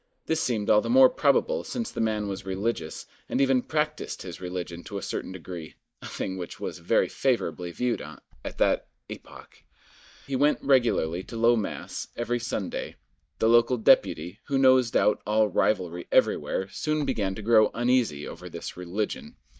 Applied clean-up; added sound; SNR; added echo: neural mask model DeepFilterNet 3.